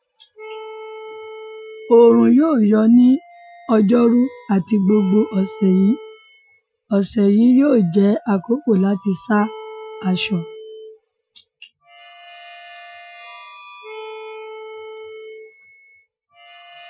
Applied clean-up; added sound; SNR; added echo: classical method Wiener filter.